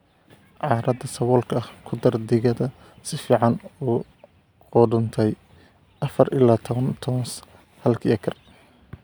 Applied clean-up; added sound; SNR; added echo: none; none; none; none.